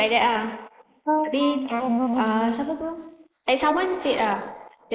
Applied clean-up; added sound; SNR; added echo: neural mask model Resemble Enhance denoiser.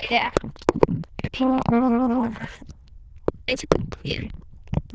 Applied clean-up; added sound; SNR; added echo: neural diffusion model UNIVERSE++.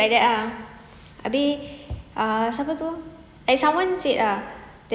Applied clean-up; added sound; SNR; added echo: none; none; none; none.